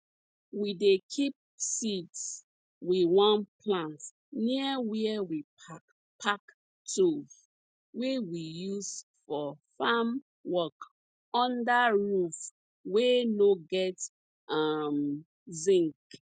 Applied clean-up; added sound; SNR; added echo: none; none; none; none.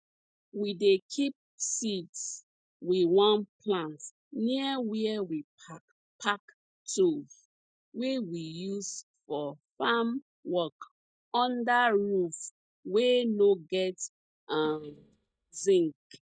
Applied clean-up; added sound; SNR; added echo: neural mask model DeepFilterNet 3.